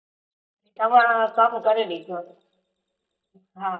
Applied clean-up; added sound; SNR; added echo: neural mask model DeepFilterNet 3.